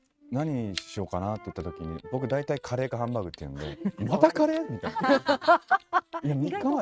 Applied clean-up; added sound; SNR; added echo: neural mask model RNNoise.